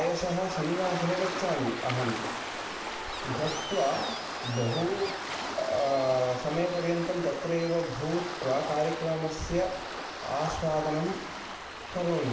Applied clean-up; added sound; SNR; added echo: none; Waves, surf; 6 dB; reverberation time 1.0 s.